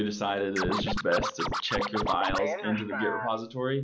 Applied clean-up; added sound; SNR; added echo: classical method log-MMSE.